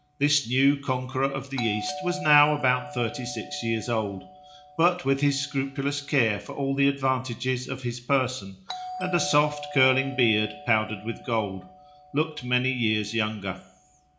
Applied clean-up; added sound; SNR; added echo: none; Doorbell; 15 dB; reverberation time 0.4 s.